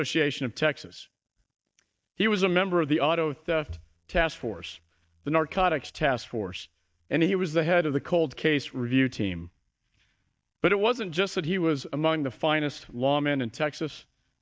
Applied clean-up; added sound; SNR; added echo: neural mask model DeepFilterNet 3.